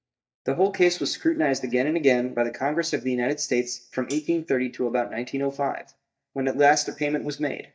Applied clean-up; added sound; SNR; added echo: neural mask model DeepFilterNet 3.